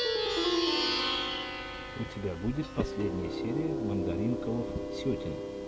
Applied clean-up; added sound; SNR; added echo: none; Plucked string instrument; -3 dB; reverberation time 0.8 s.